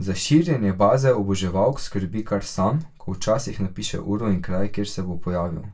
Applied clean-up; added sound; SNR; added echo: none; none; none; reverberation time 0.2 s.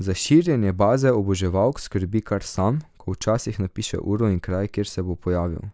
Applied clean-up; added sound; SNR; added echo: none; none; none; none.